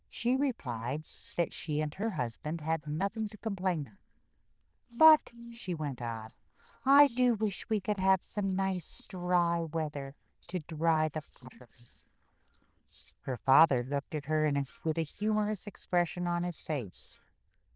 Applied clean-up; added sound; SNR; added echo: neural diffusion model UNIVERSE++.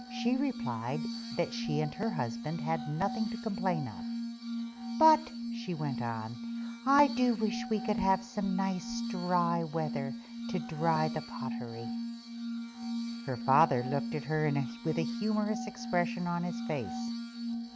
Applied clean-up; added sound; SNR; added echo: none; Glass; 5 dB; none.